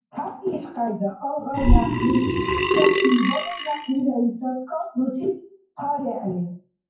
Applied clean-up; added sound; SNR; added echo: classical method WPE with log-MMSE.